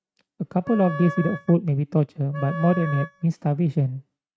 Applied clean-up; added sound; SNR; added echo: neural mask model RNNoise.